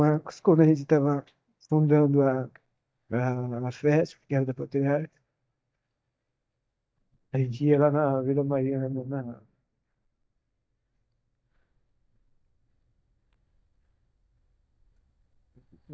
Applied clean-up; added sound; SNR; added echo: neural mask model DeepFilterNet 3.